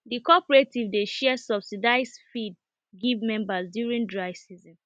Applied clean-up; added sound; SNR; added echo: none; none; none; none.